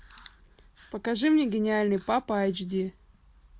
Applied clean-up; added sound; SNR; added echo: none; none; none; none.